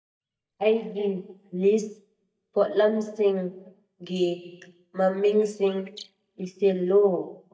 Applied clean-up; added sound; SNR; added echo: neural mask model DeepFilterNet 3.